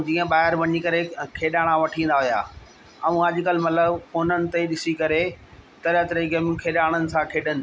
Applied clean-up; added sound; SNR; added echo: none; none; none; none.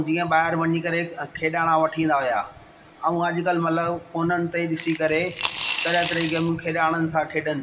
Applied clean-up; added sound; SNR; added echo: none; Coin (dropping) / Glass; -1 dB; reverberation time 2.7 s.